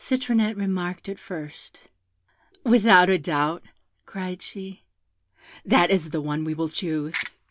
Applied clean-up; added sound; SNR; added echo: none; Ratchet, pawl; 1 dB; none.